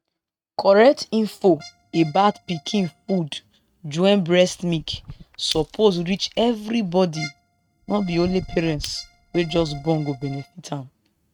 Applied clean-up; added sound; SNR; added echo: neural mask model RNNoise.